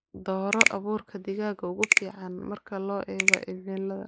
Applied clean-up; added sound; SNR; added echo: neural mask model Resemble Enhance denoiser.